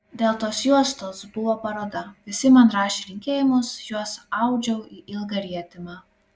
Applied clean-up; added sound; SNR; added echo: none; none; none; none.